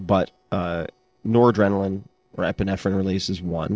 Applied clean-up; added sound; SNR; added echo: neural separator model SepFormer DNS4.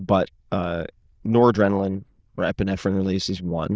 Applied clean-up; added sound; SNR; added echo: neural diffusion model UNIVERSE++.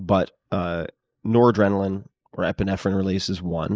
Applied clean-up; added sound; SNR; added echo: neural mask model Resemble Enhance denoiser.